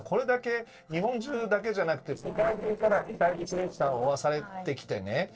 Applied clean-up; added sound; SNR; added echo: neural separator model SepFormer DNS4.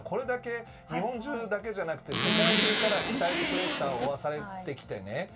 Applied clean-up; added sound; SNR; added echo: none; Zipper (clothing); -5 dB; reverberation time 0.2 s.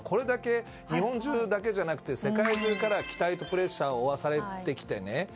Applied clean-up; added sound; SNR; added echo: none; none; none; none.